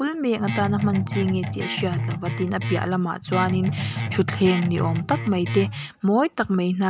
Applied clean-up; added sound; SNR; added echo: none; Guitar; 4 dB; none.